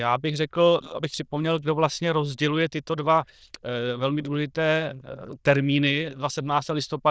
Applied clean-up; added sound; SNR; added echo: neural diffusion model UNIVERSE++.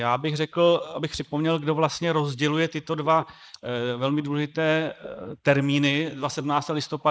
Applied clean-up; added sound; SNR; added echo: neural mask model Resemble Enhance denoiser.